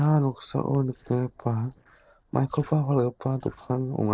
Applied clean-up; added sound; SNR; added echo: neural separator model SepFormer DNS4.